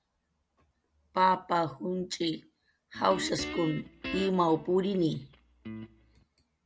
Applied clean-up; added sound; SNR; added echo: none; Guitar; 11 dB; none.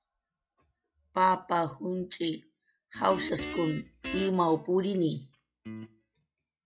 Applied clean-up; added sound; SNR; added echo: classical method log-MMSE.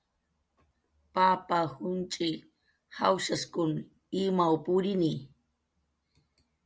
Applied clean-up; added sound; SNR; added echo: none; none; none; none.